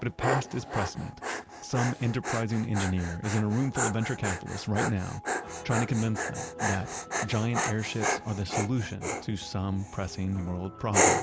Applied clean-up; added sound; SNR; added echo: none; Dog; 2 dB; none.